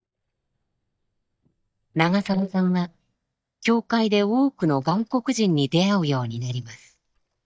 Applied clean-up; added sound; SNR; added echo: neural mask model DeepFilterNet 3.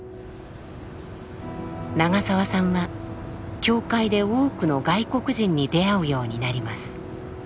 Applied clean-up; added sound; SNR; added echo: none; none; none; none.